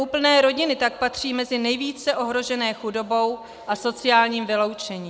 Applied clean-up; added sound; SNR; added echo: none; none; none; none.